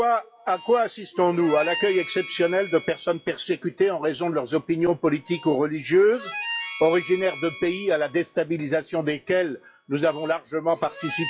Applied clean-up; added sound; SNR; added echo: classical method WPE with log-MMSE.